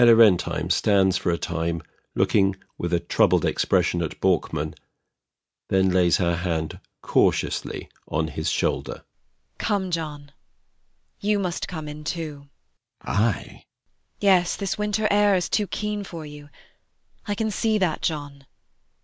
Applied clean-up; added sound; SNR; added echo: none; none; none; none.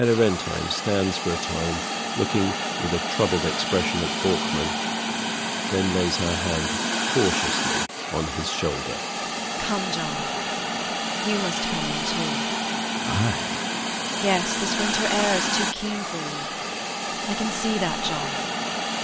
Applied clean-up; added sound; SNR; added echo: none; Hiss; -1 dB; none.